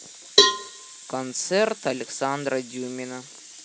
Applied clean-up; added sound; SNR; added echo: none; Cowbell; -4 dB; none.